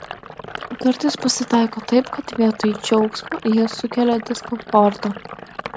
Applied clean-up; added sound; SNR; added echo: none; Sink (filling or washing); 13 dB; none.